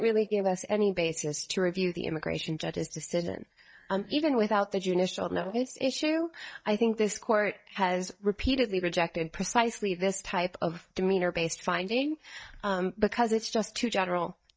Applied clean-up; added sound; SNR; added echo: neural mask model DeepFilterNet 3.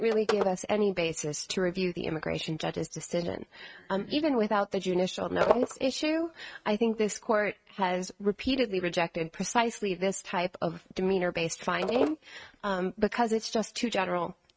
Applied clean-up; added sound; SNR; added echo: neural mask model RNNoise.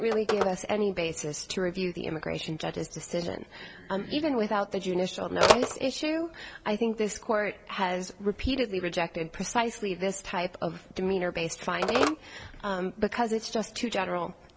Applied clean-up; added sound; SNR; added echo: none; Telephone; 6 dB; none.